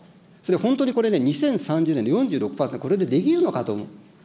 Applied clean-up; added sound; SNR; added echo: none; none; none; none.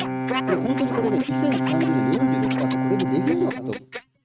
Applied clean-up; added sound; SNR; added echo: neural mask model RNNoise.